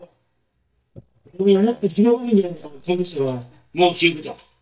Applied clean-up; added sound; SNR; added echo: neural mask model DeepFilterNet 3.